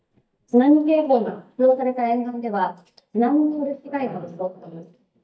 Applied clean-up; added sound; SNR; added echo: neural mask model DeepFilterNet 3.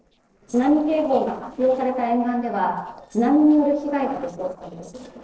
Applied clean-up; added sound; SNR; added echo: neural separator model SepFormer DNS4.